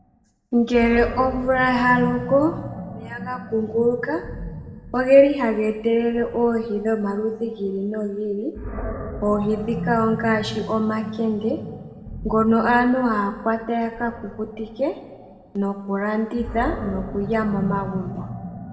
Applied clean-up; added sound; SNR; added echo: none; Animal; 11 dB; reverberation time 1.3 s.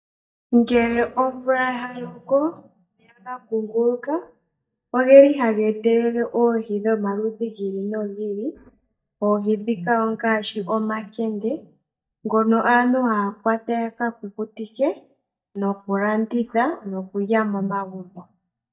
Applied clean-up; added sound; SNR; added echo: neural mask model DeepFilterNet 3.